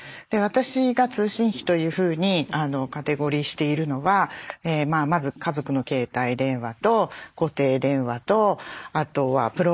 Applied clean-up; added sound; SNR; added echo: neural mask model Resemble Enhance denoiser.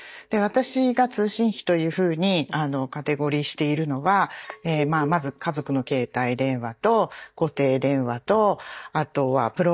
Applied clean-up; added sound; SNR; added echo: neural mask model DeepFilterNet 3.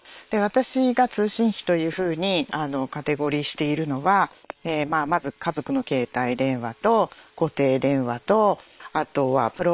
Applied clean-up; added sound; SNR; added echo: neural separator model SepFormer WHAM!.